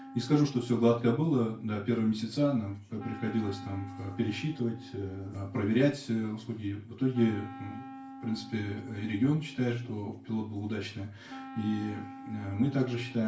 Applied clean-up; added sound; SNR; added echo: none; Wind instrument, woodwind instrument; 16 dB; reverberation time 0.3 s.